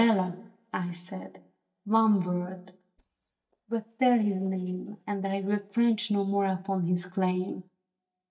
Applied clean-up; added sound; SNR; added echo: neural mask model DeepFilterNet 3.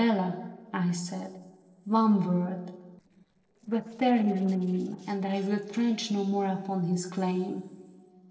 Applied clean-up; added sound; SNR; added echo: neural separator model SepFormer DNS4.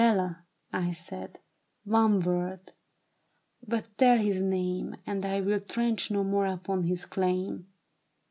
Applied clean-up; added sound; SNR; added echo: none; none; none; none.